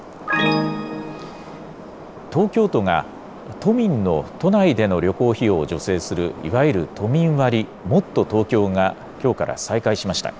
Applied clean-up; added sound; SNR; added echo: none; Subway, metro, underground; 17 dB; none.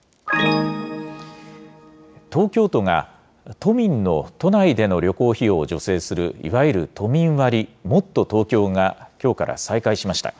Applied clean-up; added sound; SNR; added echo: none; none; none; none.